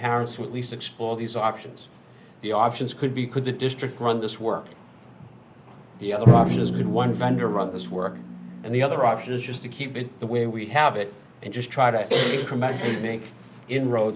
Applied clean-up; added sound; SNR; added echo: none; Drum; 5 dB; none.